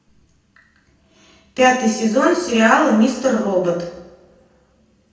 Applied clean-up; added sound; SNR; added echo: none; none; none; reverberation time 0.9 s.